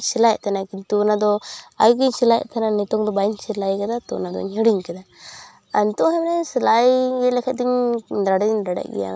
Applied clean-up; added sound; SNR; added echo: none; none; none; none.